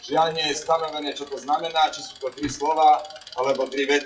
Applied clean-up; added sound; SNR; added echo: classical method WPE with log-MMSE.